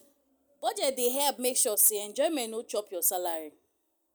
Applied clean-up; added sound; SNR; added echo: none; none; none; none.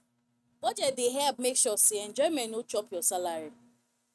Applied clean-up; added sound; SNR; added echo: neural mask model RNNoise.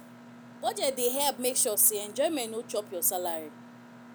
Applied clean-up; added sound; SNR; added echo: none; Mechanisms; 19 dB; none.